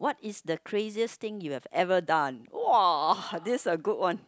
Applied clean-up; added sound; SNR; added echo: none; none; none; none.